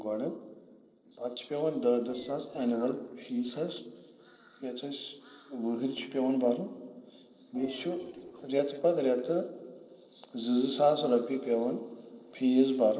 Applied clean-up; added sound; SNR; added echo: neural separator model SepFormer DNS4.